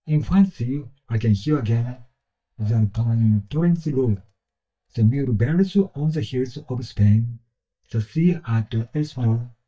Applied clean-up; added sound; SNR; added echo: neural mask model DeepFilterNet 3.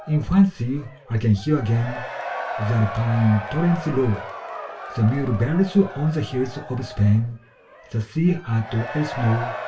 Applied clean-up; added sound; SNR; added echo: none; Crowd / Cheering; 12 dB; reverberation time 0.2 s.